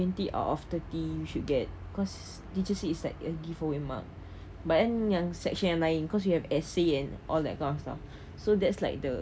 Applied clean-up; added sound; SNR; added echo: none; none; none; none.